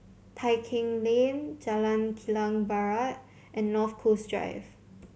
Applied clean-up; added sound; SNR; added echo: none; none; none; none.